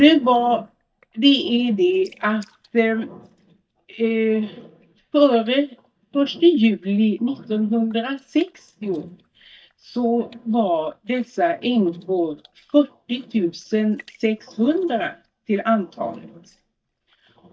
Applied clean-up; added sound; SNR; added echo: neural mask model DeepFilterNet 3.